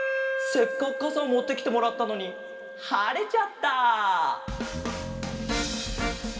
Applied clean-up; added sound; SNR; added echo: none; Wind instrument, woodwind instrument; 8 dB; reverberation time 2.3 s.